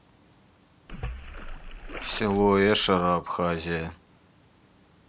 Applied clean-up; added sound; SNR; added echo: none; Splash, splatter; 11 dB; none.